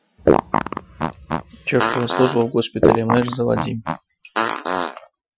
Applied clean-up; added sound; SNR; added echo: classical method Wiener filter.